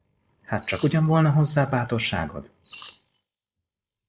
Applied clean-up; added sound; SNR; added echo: neural mask model Resemble Enhance denoiser.